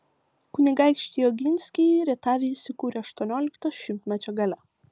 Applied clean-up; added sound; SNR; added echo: none; none; none; none.